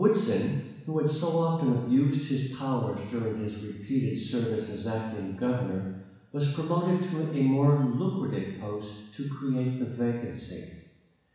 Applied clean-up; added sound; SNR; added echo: none; none; none; reverberation time 1.1 s.